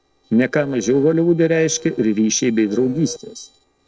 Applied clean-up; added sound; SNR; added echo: neural separator model SepFormer DNS4.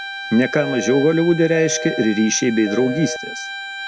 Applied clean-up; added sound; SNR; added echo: none; Telephone + Bowed string instrument; 9 dB; none.